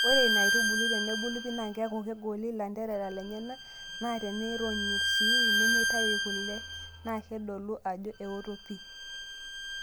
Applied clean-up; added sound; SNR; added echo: none; Bowed string instrument; -3 dB; none.